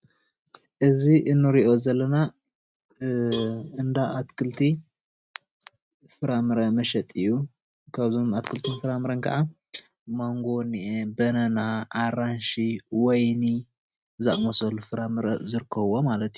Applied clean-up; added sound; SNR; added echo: neural mask model RNNoise.